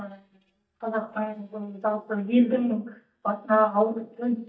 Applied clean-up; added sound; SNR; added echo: neural mask model DeepFilterNet 3.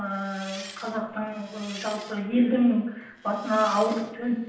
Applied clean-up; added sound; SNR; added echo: none; Engine; 17 dB; reverberation time 0.9 s.